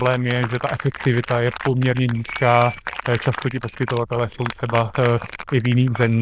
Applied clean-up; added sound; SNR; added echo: neural diffusion model UNIVERSE++.